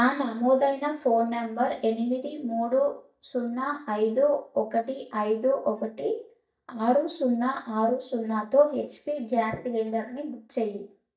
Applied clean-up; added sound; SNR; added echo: neural mask model DeepFilterNet 3.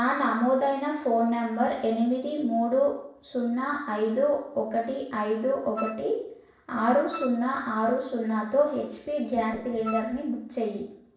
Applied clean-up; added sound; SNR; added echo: neural separator model SepFormer DNS4.